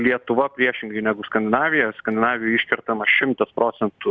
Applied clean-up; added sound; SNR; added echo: none; none; none; none.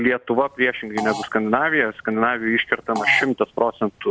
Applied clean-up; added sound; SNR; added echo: none; Fart; 13 dB; none.